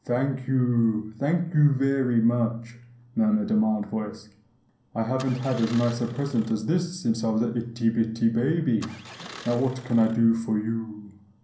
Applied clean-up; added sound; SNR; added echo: none; Engine starting; 18 dB; reverberation time 0.6 s.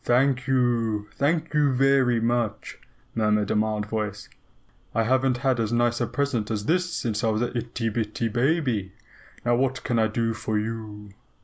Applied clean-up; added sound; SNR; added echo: none; none; none; none.